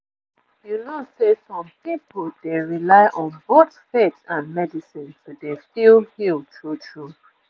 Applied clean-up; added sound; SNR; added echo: none; none; none; none.